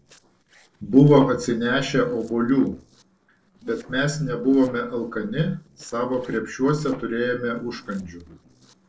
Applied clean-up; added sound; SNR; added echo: neural separator model SepFormer DNS4.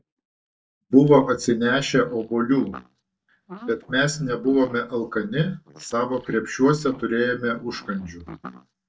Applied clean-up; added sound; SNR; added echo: neural mask model DeepFilterNet 3.